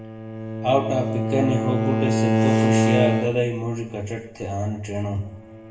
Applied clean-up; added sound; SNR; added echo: none; Bowed string instrument; -2 dB; reverberation time 0.8 s.